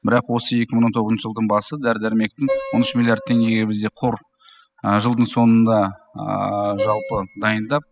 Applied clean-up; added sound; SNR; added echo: classical method spectral subtraction.